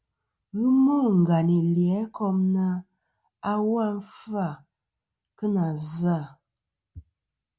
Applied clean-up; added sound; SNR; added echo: none; none; none; none.